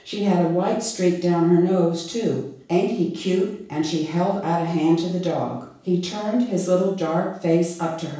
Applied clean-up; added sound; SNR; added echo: none; none; none; reverberation time 0.7 s.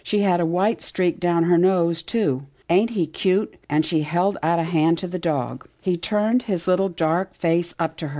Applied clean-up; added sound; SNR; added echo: none; none; none; none.